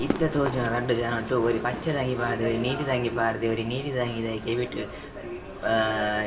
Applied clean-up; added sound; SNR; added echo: none; Run; 11 dB; reverberation time 0.4 s.